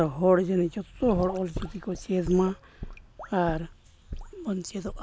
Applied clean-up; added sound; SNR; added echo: none; Sink (filling or washing) / Gurgling / Liquid; 12 dB; none.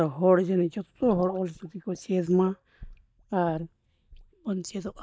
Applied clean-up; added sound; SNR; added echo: neural mask model DeepFilterNet 3.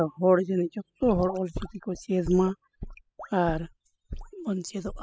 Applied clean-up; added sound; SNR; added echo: classical method spectral subtraction.